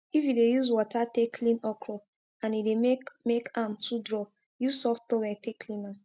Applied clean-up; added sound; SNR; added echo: none; none; none; none.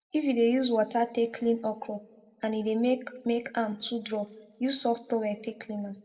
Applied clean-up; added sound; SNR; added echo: none; none; none; reverberation time 0.8 s.